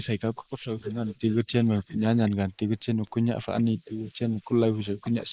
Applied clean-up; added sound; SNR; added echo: neural mask model Resemble Enhance denoiser.